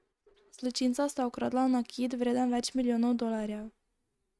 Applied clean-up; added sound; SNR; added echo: neural mask model RNNoise.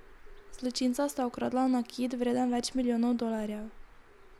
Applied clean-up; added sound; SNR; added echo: none; Bird; 19 dB; none.